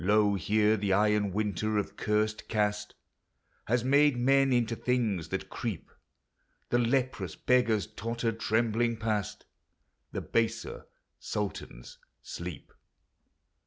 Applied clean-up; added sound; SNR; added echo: none; none; none; none.